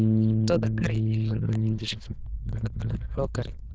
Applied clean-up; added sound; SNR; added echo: neural diffusion model UNIVERSE++.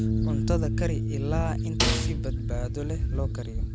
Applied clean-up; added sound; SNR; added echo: none; Bass guitar + Snare drum; 0 dB; none.